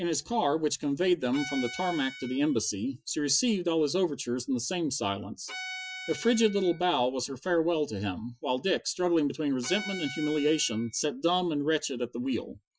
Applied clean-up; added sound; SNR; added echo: classical method Wiener filter.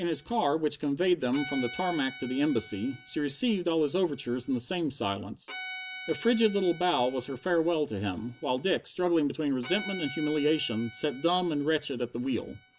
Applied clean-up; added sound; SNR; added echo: none; Bowed string instrument; 16 dB; none.